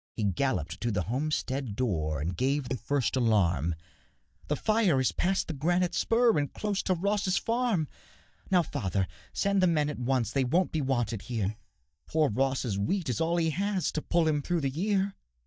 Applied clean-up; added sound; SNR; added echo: neural mask model DeepFilterNet 3.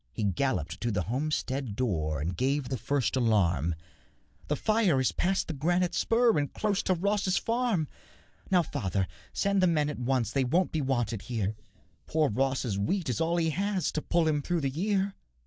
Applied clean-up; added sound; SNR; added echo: neural mask model Resemble Enhance denoiser.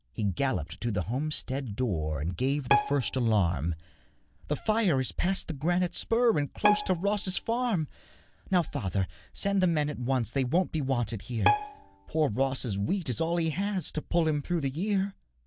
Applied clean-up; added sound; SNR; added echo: none; Bowed string instrument; 5 dB; none.